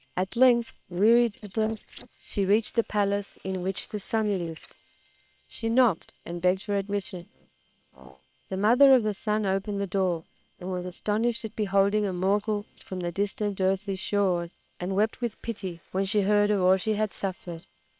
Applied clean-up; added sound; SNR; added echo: neural separator model SepFormer WHAM!.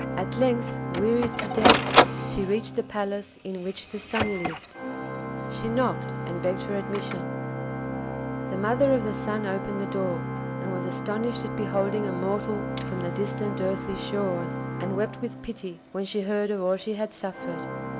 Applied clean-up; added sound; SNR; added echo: none; Printer + Organ; 0 dB; none.